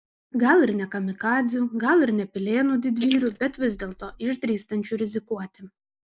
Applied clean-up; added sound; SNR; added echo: neural mask model Resemble Enhance denoiser.